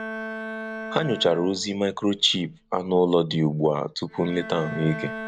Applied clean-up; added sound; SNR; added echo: none; Bowed string instrument; 12 dB; none.